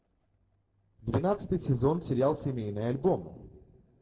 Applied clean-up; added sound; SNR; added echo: neural separator model SepFormer DNS4.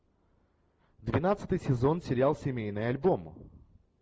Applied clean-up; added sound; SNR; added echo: none; none; none; none.